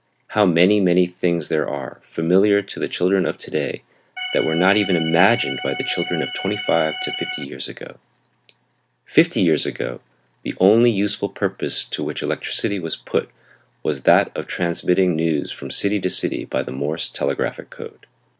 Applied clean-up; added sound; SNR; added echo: none; Organ; 5 dB; none.